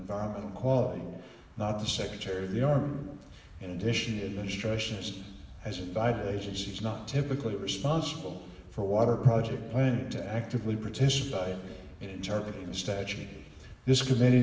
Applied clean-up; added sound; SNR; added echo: none; Wind; 20 dB; reverberation time 1.2 s.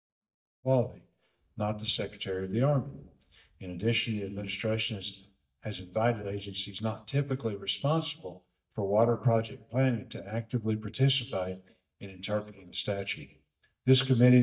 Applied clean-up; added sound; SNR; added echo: neural mask model DeepFilterNet 3.